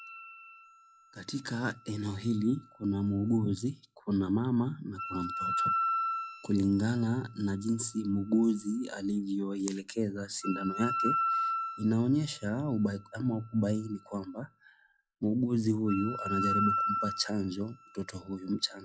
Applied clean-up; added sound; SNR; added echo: classical method log-MMSE.